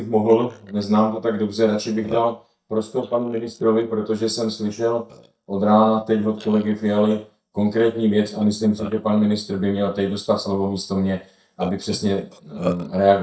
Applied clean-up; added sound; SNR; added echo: neural mask model DeepFilterNet 3.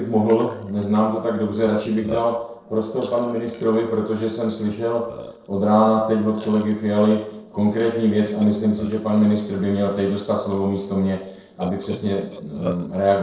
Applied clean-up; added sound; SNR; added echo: neural separator model SepFormer DNS4.